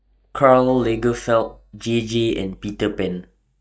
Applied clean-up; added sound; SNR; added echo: neural mask model DeepFilterNet 3.